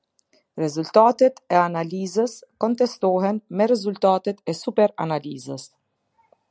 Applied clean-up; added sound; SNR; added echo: none; none; none; none.